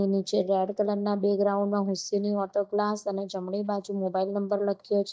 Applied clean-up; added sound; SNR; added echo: neural mask model DeepFilterNet 3.